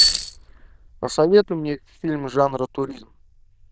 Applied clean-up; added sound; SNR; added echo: neural diffusion model UNIVERSE++.